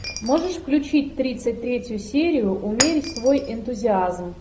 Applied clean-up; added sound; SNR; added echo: none; Shatter; 11 dB; none.